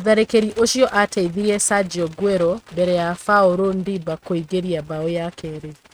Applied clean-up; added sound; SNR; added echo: neural mask model RNNoise.